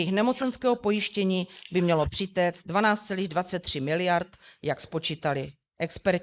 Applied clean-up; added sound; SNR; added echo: neural mask model Resemble Enhance denoiser.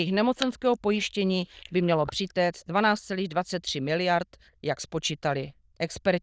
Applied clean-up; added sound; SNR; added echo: neural diffusion model UNIVERSE++.